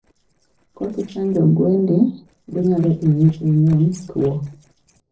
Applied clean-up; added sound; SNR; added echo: neural separator model SepFormer DNS4.